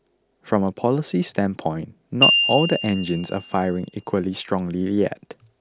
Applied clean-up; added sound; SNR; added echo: none; Glockenspiel; 2 dB; none.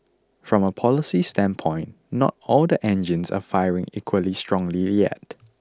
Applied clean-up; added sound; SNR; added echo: none; none; none; none.